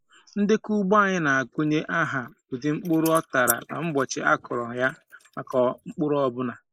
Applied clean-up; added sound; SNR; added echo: neural mask model Resemble Enhance denoiser.